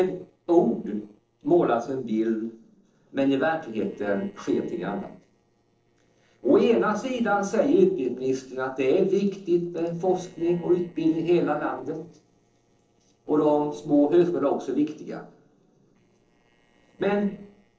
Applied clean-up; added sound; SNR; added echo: neural separator model SepFormer DNS4.